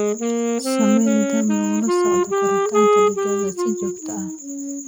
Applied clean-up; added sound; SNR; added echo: none; Wind instrument, woodwind instrument; -4 dB; none.